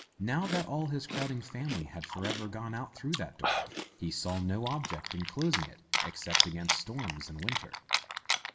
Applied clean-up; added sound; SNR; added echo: none; Chewing, mastication; 0 dB; reverberation time 0.8 s.